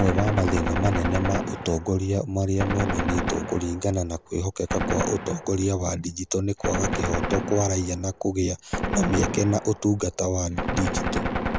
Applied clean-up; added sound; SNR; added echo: none; Gunshot, gunfire; 4 dB; none.